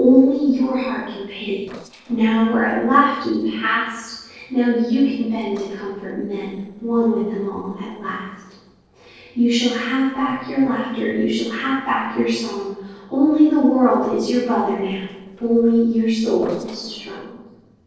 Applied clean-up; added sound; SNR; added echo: neural separator model SepFormer DNS4.